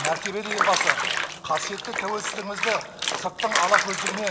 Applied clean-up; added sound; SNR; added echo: none; Bathtub (filling or washing); -1 dB; none.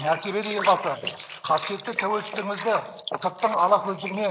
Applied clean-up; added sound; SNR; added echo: neural mask model Resemble Enhance denoiser.